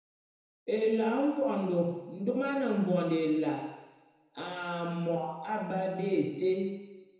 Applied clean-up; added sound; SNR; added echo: none; none; none; reverberation time 1.0 s.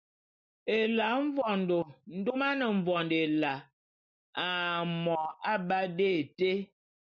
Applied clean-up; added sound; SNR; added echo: none; none; none; none.